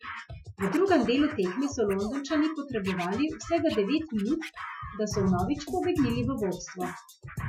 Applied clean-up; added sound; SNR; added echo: classical method Wiener filter.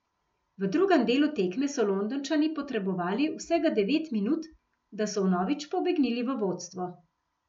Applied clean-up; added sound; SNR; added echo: none; none; none; none.